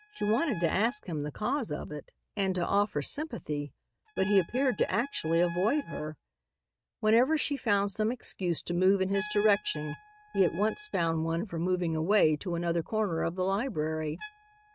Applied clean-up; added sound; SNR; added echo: neural mask model RNNoise.